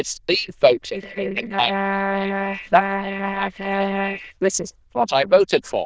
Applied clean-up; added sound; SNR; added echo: neural diffusion model UNIVERSE++.